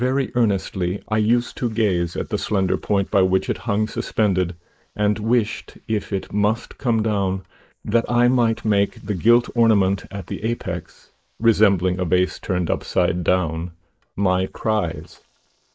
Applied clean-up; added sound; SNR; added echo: neural mask model Resemble Enhance denoiser.